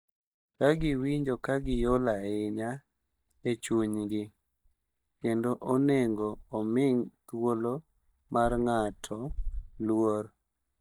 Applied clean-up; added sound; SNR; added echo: neural mask model DeepFilterNet 3.